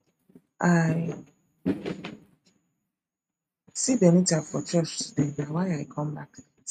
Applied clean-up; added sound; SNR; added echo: neural mask model RNNoise.